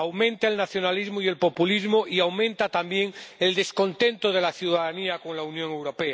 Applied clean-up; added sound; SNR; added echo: none; none; none; none.